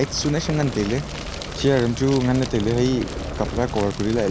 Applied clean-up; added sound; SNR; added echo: none; Fire; 8 dB; none.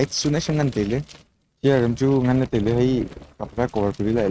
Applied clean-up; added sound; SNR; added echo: neural mask model RNNoise.